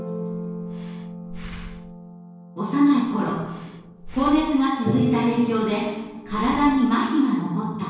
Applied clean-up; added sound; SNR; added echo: none; Breathing; 18 dB; reverberation time 1.0 s.